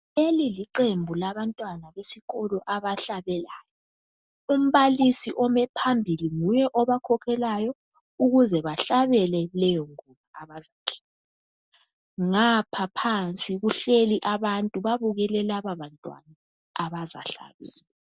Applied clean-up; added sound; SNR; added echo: none; none; none; none.